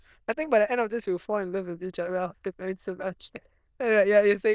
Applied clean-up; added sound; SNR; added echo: neural diffusion model UNIVERSE++.